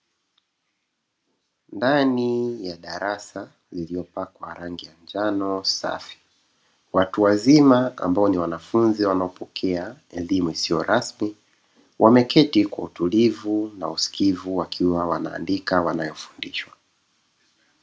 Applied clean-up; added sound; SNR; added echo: none; none; none; none.